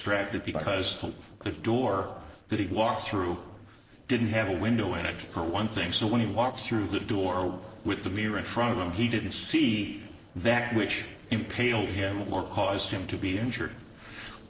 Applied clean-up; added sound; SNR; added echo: neural separator model SepFormer DNS4.